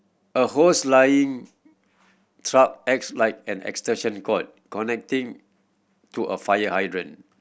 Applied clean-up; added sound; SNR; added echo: none; none; none; none.